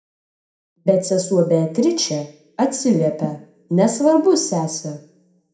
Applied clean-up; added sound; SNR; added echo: none; none; none; reverberation time 0.5 s.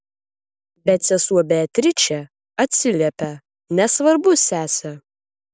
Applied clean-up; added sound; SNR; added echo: none; none; none; none.